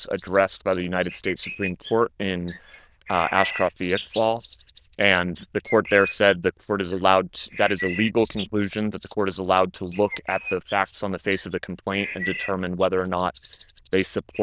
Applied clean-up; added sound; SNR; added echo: neural diffusion model UNIVERSE++.